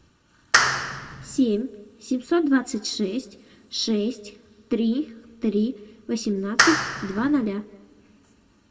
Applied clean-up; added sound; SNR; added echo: none; Clapping; -1 dB; reverberation time 0.7 s.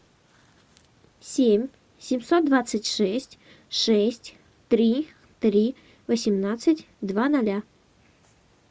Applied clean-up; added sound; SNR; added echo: none; none; none; none.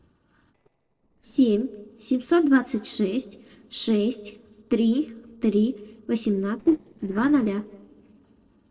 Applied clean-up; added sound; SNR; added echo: neural separator model SepFormer DNS4.